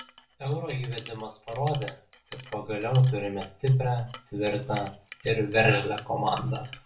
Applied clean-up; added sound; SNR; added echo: none; Chink, clink; 20 dB; reverberation time 0.3 s.